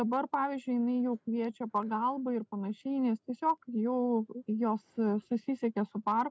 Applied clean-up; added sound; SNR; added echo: none; none; none; none.